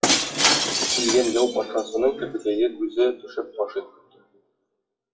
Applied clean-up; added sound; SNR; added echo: classical method WPE with log-MMSE.